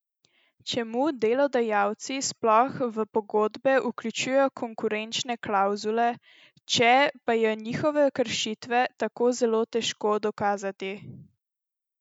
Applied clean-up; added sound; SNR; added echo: none; none; none; none.